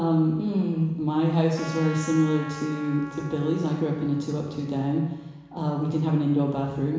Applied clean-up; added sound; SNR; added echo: none; Trumpet; 19 dB; reverberation time 1.0 s.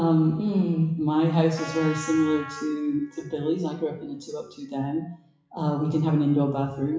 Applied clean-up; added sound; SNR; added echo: classical method WPE with log-MMSE.